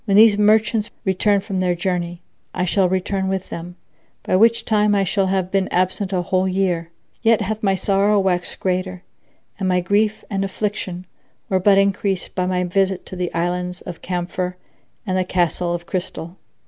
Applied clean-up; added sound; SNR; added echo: none; none; none; none.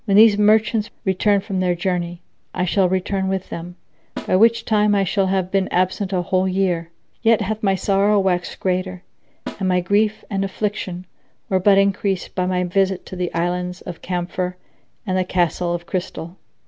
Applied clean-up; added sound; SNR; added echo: none; Snare drum; 17 dB; none.